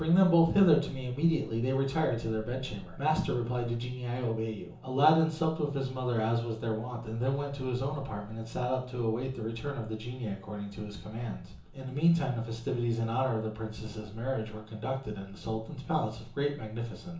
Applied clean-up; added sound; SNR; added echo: none; none; none; reverberation time 0.7 s.